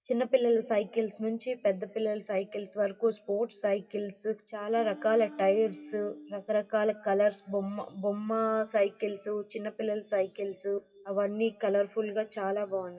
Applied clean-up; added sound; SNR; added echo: classical method WPE with log-MMSE.